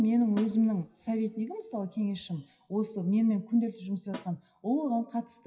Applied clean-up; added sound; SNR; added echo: classical method WPE with log-MMSE.